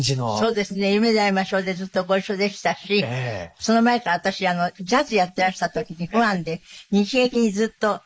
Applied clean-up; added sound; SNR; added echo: neural mask model Resemble Enhance denoiser.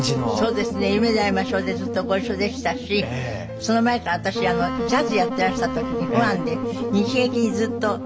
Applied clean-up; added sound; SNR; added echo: none; Wind instrument, woodwind instrument; 4 dB; none.